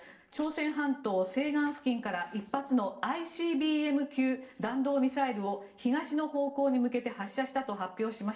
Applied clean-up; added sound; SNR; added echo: neural separator model SepFormer DNS4.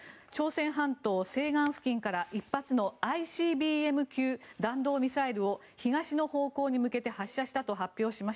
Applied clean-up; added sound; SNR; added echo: none; none; none; none.